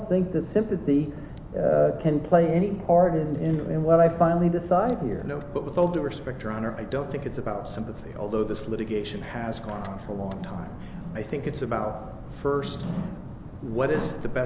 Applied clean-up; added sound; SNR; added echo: none; none; none; none.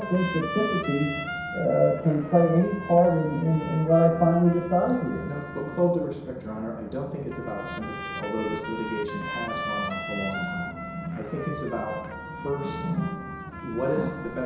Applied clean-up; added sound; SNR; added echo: none; Trumpet; 10 dB; reverberation time 0.6 s.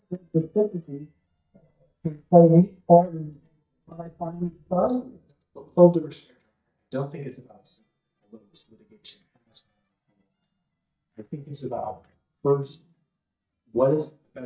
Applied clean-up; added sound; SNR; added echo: neural mask model DeepFilterNet 3.